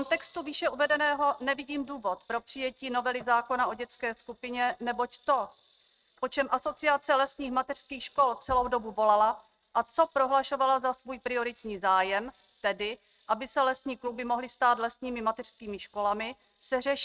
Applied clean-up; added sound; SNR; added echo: neural mask model RNNoise.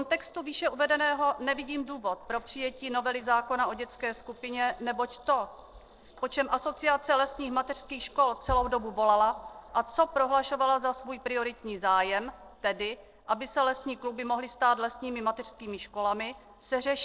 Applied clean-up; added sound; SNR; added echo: neural separator model SepFormer DNS4.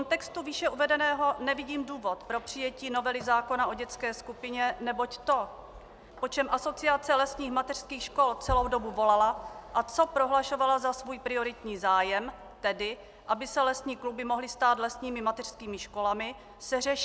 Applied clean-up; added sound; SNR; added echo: none; none; none; none.